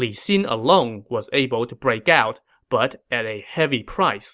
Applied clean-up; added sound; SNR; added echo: none; none; none; none.